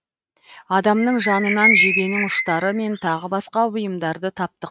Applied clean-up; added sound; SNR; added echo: neural mask model RNNoise.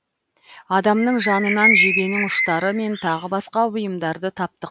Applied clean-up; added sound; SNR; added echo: none; Bird; 0 dB; none.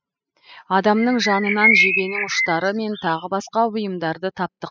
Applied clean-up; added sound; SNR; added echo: classical method spectral subtraction.